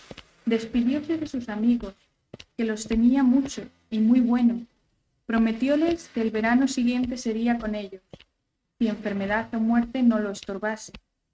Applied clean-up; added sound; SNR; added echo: neural mask model RNNoise.